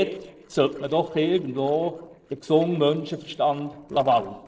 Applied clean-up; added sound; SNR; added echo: neural separator model SepFormer DNS4.